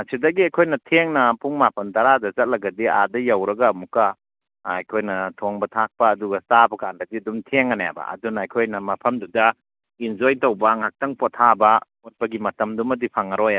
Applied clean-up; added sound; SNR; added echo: none; none; none; none.